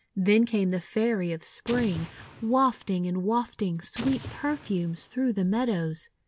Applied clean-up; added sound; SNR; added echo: none; Explosion; 14 dB; none.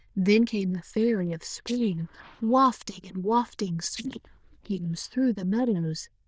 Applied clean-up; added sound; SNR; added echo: neural diffusion model UNIVERSE++.